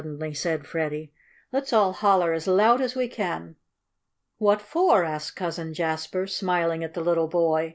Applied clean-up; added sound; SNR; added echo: none; none; none; none.